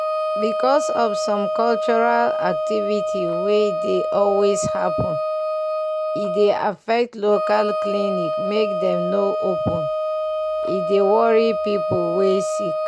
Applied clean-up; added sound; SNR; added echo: none; Wind instrument, woodwind instrument; 1 dB; none.